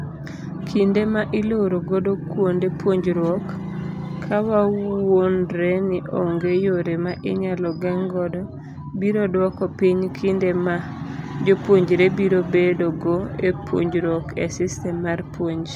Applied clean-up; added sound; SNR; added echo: none; none; none; none.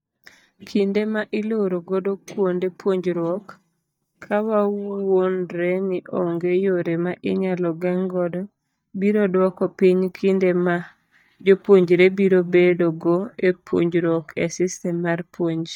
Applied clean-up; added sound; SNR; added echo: neural mask model DeepFilterNet 3.